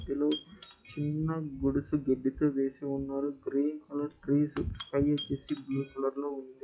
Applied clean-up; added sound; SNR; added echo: classical method log-MMSE.